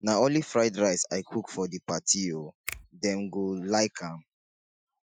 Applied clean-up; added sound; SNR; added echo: classical method Wiener filter.